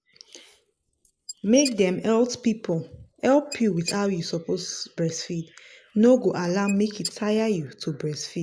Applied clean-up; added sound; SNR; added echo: neural mask model Resemble Enhance denoiser.